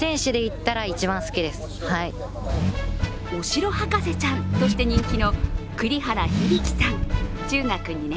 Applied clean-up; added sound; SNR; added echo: none; Accelerating, revving, vroom / Car; 0 dB; none.